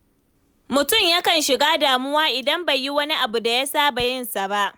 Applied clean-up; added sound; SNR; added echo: none; none; none; none.